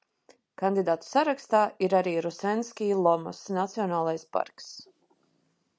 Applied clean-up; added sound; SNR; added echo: none; none; none; none.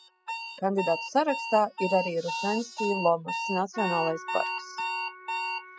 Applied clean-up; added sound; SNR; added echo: classical method spectral subtraction.